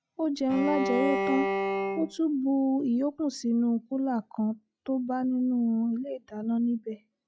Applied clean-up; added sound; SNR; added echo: classical method log-MMSE.